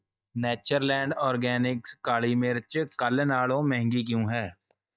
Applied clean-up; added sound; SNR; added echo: neural mask model DeepFilterNet 3.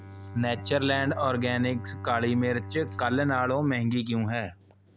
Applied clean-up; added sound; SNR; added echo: none; Bowed string instrument; 12 dB; none.